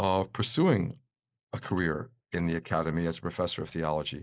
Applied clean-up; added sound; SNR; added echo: neural mask model Resemble Enhance denoiser.